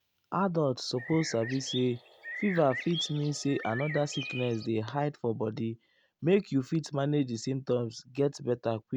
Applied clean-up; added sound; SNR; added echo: none; Bird; 10 dB; none.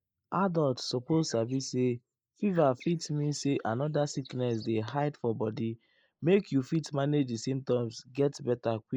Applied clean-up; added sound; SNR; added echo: neural mask model Resemble Enhance denoiser.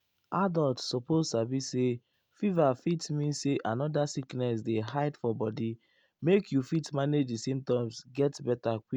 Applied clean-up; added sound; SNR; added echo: none; none; none; none.